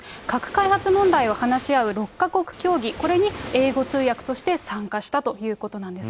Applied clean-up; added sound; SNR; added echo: none; Waves, surf; 15 dB; none.